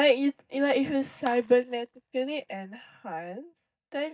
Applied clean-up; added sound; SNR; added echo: neural mask model DeepFilterNet 3.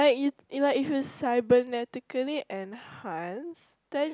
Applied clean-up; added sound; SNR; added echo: none; none; none; none.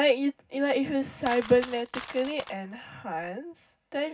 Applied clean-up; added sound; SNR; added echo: none; Coin (dropping); 11 dB; reverberation time 0.4 s.